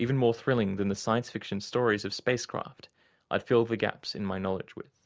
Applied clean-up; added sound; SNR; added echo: none; none; none; none.